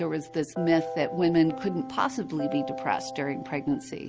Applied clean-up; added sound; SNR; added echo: none; none; none; none.